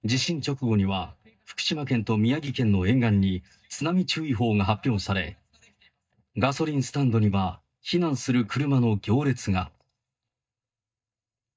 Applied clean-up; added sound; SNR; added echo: neural mask model DeepFilterNet 3.